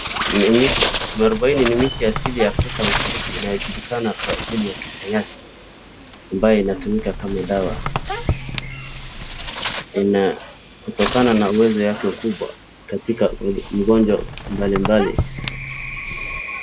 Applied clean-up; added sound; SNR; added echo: none; Bird + Squeak; 4 dB; none.